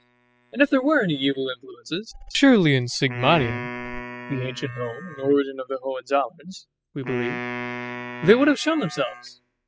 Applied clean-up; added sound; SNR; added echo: classical method spectral subtraction.